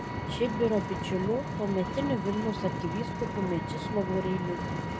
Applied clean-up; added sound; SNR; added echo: none; Vehicle; 2 dB; none.